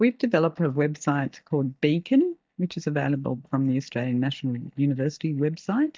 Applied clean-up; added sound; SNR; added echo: neural mask model DeepFilterNet 3.